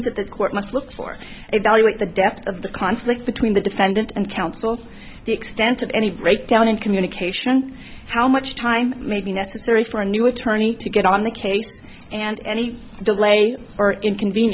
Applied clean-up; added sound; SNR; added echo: none; none; none; none.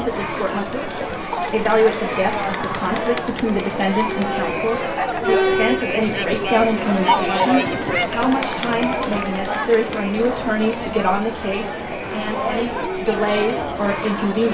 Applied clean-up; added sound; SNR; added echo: none; Crowd; 1 dB; reverberation time 0.3 s.